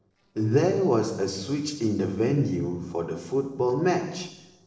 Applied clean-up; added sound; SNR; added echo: neural separator model SepFormer DNS4.